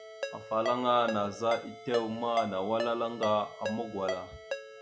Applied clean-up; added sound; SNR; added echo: none; Ringtone; 8 dB; none.